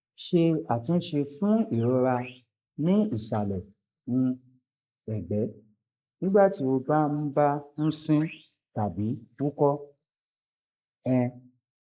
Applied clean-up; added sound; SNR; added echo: neural mask model Resemble Enhance denoiser.